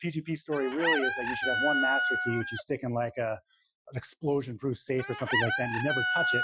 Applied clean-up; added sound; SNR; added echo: classical method Wiener filter.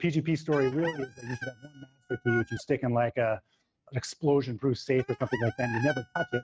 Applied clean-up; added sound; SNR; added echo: neural mask model RNNoise.